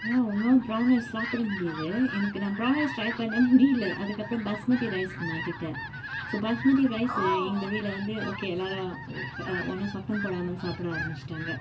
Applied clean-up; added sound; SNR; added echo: none; Fowl; 11 dB; reverberation time 0.2 s.